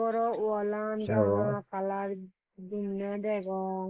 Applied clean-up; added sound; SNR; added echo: neural mask model Resemble Enhance denoiser.